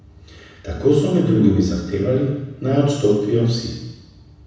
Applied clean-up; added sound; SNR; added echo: none; none; none; reverberation time 1.1 s.